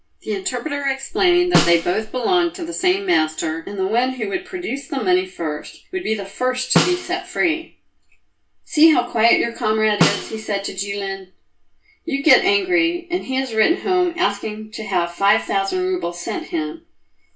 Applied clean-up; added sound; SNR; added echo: none; Snare drum; 5 dB; reverberation time 0.1 s.